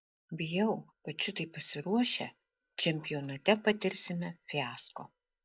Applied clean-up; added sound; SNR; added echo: neural mask model DeepFilterNet 3.